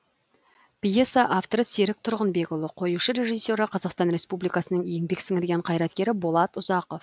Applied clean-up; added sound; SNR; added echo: none; none; none; none.